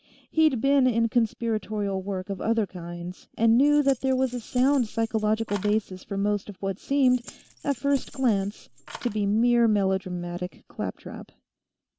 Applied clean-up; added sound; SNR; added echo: none; Keys jangling; 17 dB; none.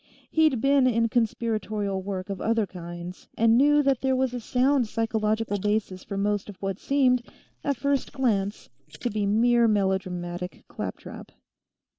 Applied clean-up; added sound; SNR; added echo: neural mask model Resemble Enhance denoiser.